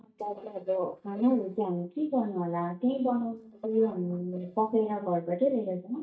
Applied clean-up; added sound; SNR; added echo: neural mask model DeepFilterNet 3.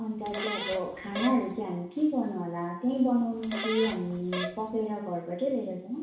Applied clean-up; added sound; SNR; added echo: none; Fart; 7 dB; reverberation time 0.7 s.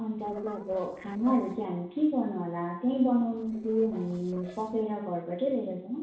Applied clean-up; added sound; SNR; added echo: neural separator model SepFormer DNS4.